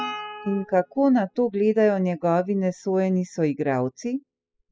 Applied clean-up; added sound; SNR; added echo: classical method spectral subtraction.